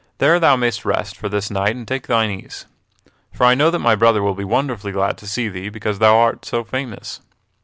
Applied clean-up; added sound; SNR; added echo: none; none; none; none.